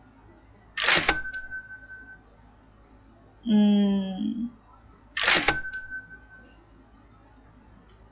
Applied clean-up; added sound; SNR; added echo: classical method log-MMSE.